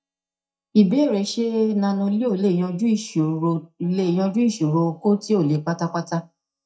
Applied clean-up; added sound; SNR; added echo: neural mask model DeepFilterNet 3.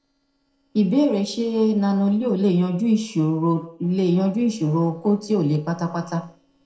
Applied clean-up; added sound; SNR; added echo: neural separator model SepFormer DNS4.